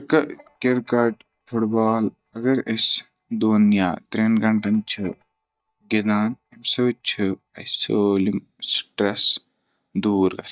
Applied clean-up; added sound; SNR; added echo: neural mask model DeepFilterNet 3.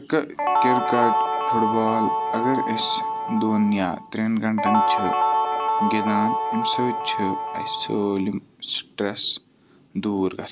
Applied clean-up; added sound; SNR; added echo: none; Guitar; -2 dB; none.